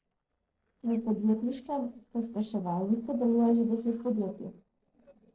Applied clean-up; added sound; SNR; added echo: neural separator model SepFormer DNS4.